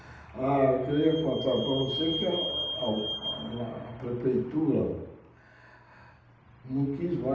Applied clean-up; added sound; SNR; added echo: none; Squeak / Vehicle; 10 dB; reverberation time 0.8 s.